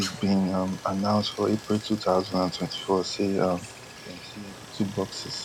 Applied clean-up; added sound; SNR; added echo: none; Stream; 15 dB; none.